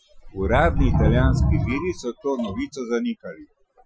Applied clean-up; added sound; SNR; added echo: classical method Wiener filter.